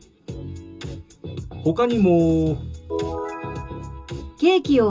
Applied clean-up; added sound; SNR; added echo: none; none; none; reverberation time 0.2 s.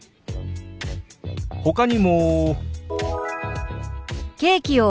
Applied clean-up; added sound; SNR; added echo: none; none; none; none.